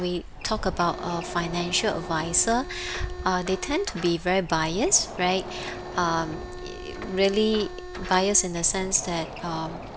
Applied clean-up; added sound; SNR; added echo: none; Organ + Door; 11 dB; none.